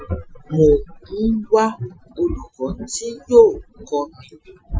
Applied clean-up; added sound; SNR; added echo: classical method Wiener filter.